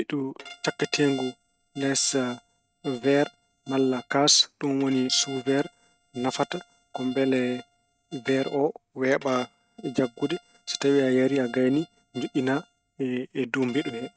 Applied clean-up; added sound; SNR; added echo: neural mask model RNNoise.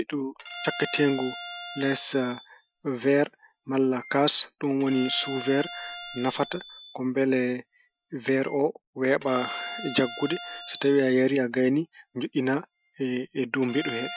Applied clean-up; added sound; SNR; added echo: classical method Wiener filter.